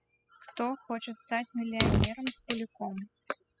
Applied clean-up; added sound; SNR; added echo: classical method spectral subtraction.